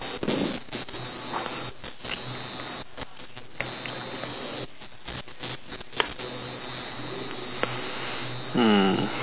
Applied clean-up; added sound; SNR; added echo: none; Printer; 17 dB; none.